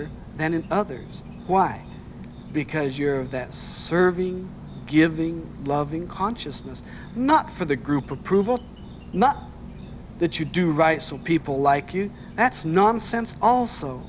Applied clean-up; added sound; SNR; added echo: none; Insect; 15 dB; none.